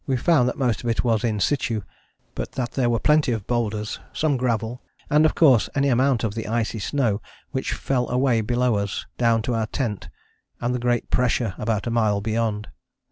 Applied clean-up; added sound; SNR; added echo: none; none; none; none.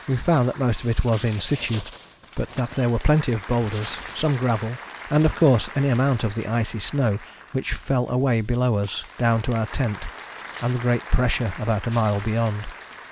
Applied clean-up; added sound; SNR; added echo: none; Bird + Applause / Crowd; 16 dB; none.